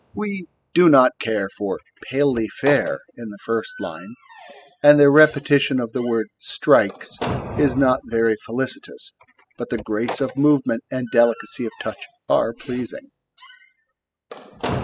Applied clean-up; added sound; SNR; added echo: classical method spectral subtraction.